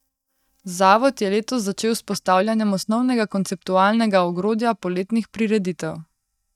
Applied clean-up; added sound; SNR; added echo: neural mask model DeepFilterNet 3.